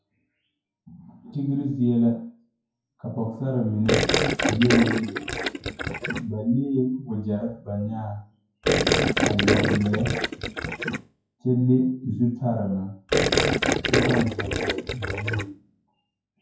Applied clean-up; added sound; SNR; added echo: classical method WPE with log-MMSE.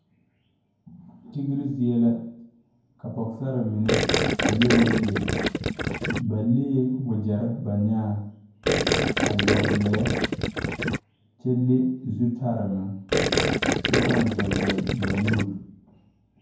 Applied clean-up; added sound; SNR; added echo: none; Gurgling; -2 dB; reverberation time 0.9 s.